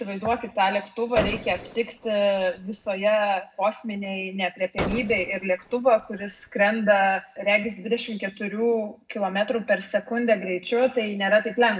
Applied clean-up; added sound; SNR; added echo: none; Gunshot, gunfire; 12 dB; reverberation time 0.3 s.